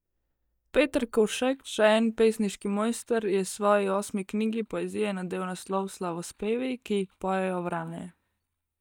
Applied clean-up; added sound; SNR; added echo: neural mask model DeepFilterNet 3.